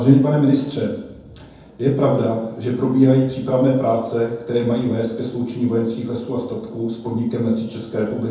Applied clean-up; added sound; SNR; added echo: none; none; none; reverberation time 0.9 s.